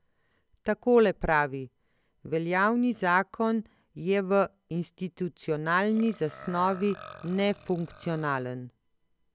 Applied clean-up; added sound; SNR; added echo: none; Burping, eructation; 19 dB; none.